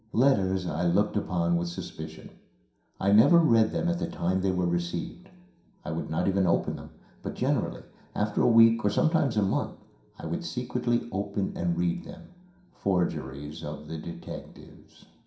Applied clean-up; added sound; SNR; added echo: none; none; none; reverberation time 0.5 s.